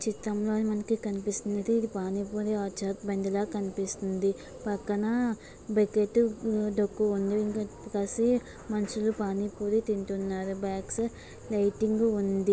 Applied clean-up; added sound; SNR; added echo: none; none; none; none.